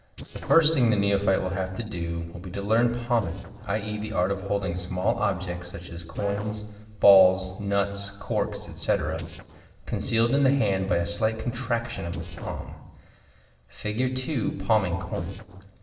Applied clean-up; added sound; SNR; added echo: neural separator model SepFormer DNS4.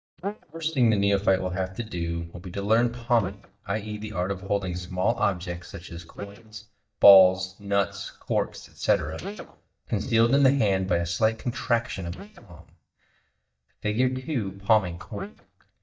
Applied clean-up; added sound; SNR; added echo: neural mask model DeepFilterNet 3.